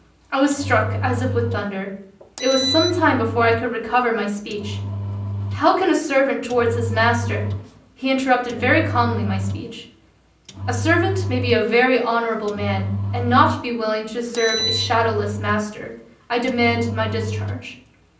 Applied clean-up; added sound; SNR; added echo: none; Engine; 6 dB; reverberation time 0.6 s.